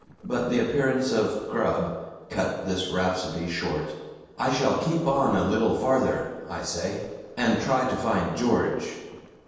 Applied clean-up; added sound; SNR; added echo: neural separator model SepFormer DNS4.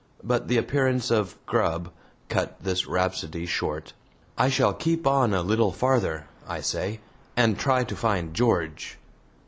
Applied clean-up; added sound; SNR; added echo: none; none; none; none.